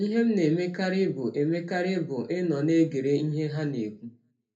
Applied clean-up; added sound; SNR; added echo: none; none; none; reverberation time 0.3 s.